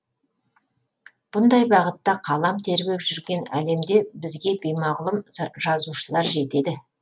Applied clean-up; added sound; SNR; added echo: none; none; none; none.